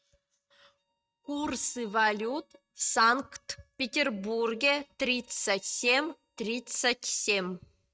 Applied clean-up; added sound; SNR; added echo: neural mask model RNNoise.